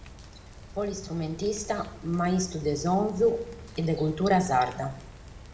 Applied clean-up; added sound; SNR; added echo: none; Rain; 17 dB; reverberation time 0.7 s.